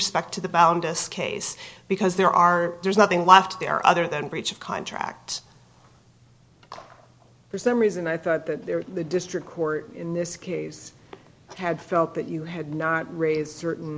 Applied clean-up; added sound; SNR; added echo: none; none; none; none.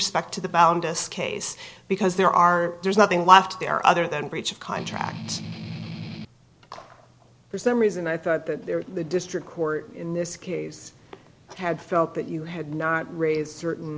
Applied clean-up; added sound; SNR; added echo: none; Strum; 10 dB; none.